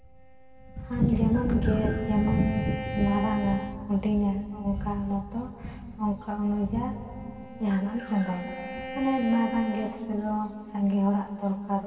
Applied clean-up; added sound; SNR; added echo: none; Bowed string instrument; 14 dB; reverberation time 2.6 s.